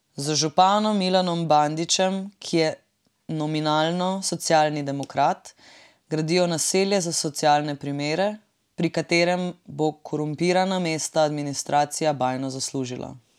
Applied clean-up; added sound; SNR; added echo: none; none; none; none.